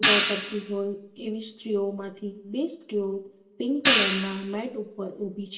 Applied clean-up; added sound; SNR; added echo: none; Hi-hat; -2 dB; reverberation time 1.4 s.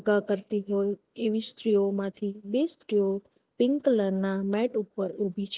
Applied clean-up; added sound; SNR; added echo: none; none; none; none.